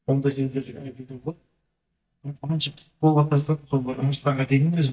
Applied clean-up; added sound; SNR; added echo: neural mask model DeepFilterNet 3.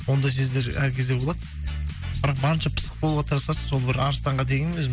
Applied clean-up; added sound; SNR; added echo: none; none; none; none.